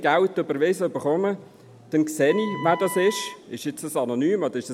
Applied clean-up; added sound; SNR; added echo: none; Wind instrument, woodwind instrument; 13 dB; none.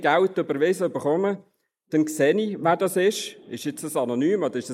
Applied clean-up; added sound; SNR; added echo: neural mask model Resemble Enhance denoiser.